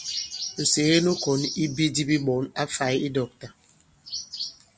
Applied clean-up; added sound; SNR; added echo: none; none; none; none.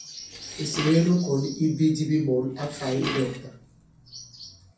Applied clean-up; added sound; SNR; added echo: none; Dishes, pots, and pans; 13 dB; reverberation time 0.6 s.